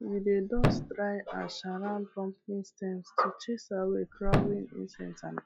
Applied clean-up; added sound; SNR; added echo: classical method log-MMSE.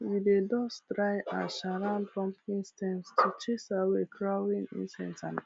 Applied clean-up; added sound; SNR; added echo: none; none; none; none.